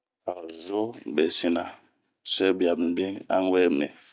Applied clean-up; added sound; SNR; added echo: none; none; none; none.